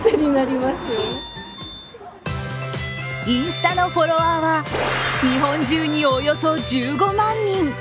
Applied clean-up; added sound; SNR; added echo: none; Glass; 17 dB; none.